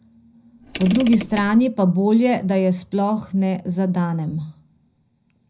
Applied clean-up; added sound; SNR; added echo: none; Mechanisms / Car; 13 dB; reverberation time 0.4 s.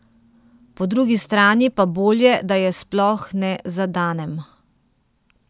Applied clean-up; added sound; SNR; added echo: none; none; none; none.